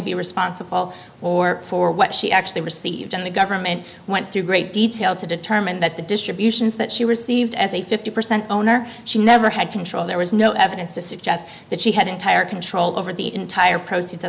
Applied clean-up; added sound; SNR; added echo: none; none; none; none.